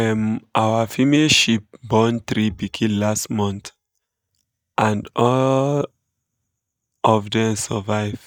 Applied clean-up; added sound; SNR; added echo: neural mask model DeepFilterNet 3.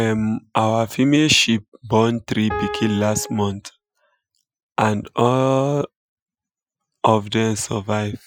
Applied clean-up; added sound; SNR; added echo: classical method Wiener filter.